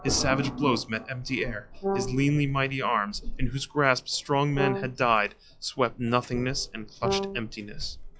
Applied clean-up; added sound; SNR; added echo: classical method log-MMSE.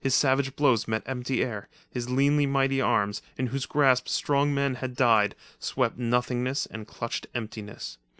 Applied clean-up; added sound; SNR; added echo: none; none; none; none.